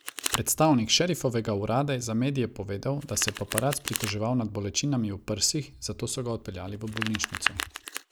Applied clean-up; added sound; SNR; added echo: none; Domestic sounds, home sounds; 9 dB; none.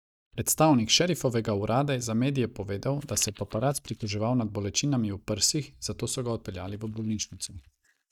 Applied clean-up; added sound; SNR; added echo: neural mask model DeepFilterNet 3.